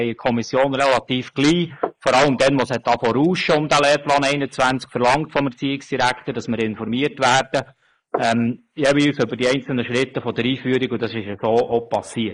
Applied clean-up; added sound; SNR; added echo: neural mask model Resemble Enhance denoiser.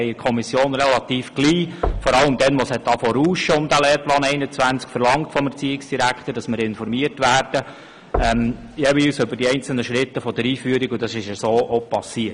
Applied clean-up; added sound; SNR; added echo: none; Knock; 11 dB; none.